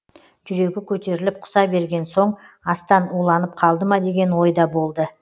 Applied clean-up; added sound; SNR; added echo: none; none; none; none.